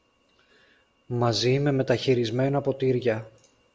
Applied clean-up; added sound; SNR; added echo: none; none; none; none.